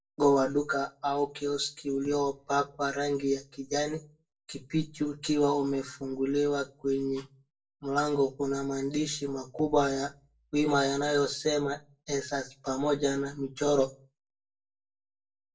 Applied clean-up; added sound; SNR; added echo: neural separator model SepFormer DNS4.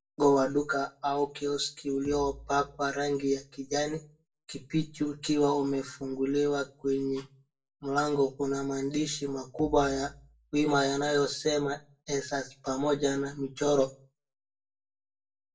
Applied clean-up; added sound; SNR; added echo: none; Bass drum; 19 dB; reverberation time 0.2 s.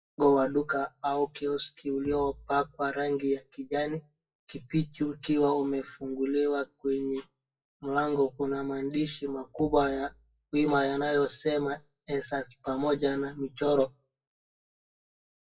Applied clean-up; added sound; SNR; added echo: classical method WPE with log-MMSE.